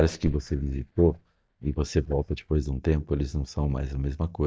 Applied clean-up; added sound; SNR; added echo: neural mask model DeepFilterNet 3.